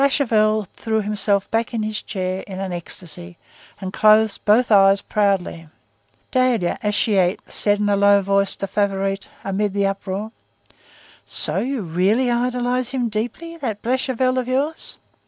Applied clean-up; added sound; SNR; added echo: none; none; none; none.